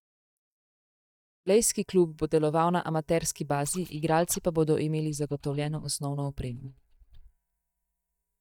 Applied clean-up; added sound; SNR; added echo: neural mask model DeepFilterNet 3.